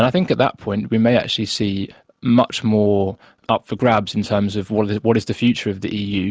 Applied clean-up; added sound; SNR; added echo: none; none; none; none.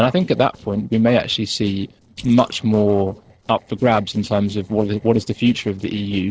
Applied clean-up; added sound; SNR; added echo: neural separator model SepFormer DNS4.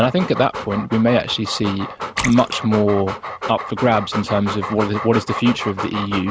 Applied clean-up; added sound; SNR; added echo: none; Splash, splatter + Dog; 8 dB; none.